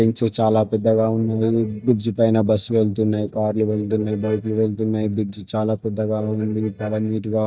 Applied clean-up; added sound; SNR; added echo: neural mask model DeepFilterNet 3.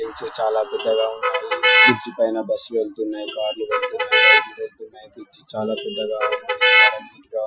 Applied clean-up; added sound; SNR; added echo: classical method Wiener filter.